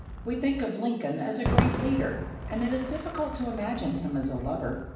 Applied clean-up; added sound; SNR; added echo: none; Fireworks; 3 dB; reverberation time 0.9 s.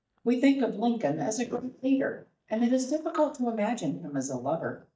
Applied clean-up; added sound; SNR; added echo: neural mask model DeepFilterNet 3.